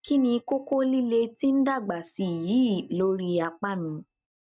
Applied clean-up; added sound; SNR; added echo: neural mask model RNNoise.